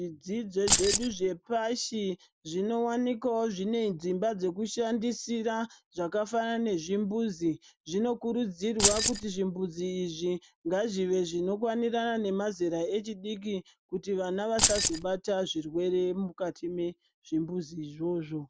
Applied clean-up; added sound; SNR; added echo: none; Keys jangling; -4 dB; none.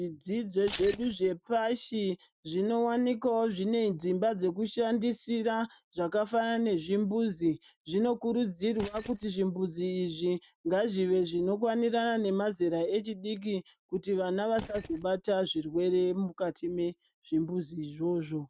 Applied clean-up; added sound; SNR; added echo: neural mask model RNNoise.